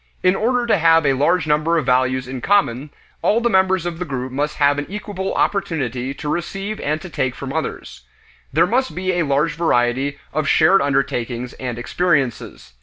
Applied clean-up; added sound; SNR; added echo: none; none; none; none.